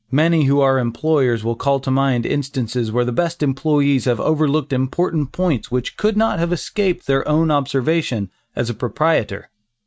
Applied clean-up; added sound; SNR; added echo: neural mask model RNNoise.